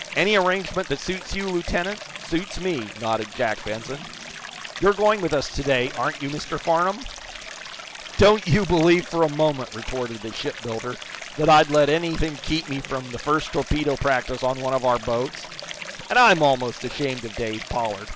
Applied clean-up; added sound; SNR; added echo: none; Stream; 14 dB; none.